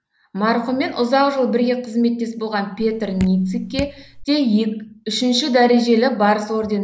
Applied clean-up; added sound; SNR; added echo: none; Drip; 14 dB; none.